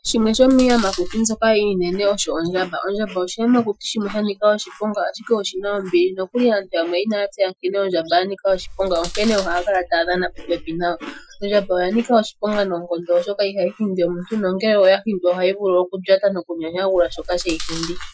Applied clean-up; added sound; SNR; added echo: classical method Wiener filter.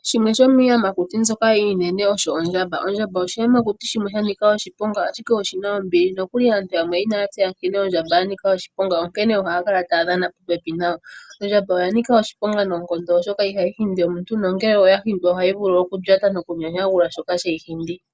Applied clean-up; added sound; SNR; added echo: none; none; none; none.